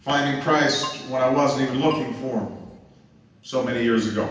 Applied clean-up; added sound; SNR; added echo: none; Keyboard (musical); 15 dB; reverberation time 0.9 s.